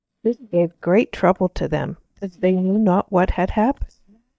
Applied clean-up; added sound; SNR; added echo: neural mask model DeepFilterNet 3.